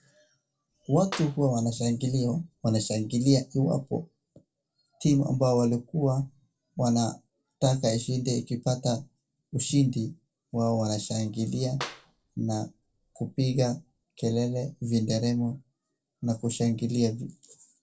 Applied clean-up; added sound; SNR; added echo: neural separator model SepFormer DNS4.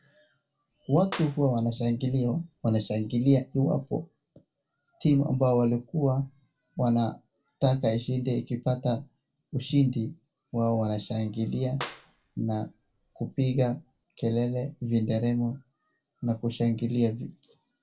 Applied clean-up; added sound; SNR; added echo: none; Clapping; 18 dB; reverberation time 0.2 s.